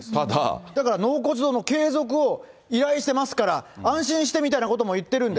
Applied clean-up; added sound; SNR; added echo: none; none; none; none.